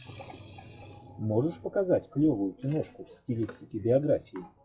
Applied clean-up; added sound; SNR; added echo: classical method log-MMSE.